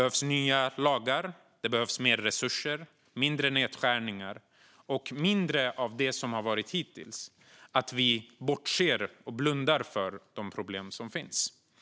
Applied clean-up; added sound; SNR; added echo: none; none; none; none.